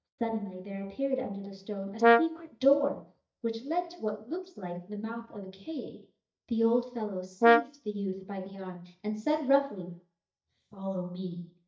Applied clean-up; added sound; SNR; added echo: neural mask model DeepFilterNet 3.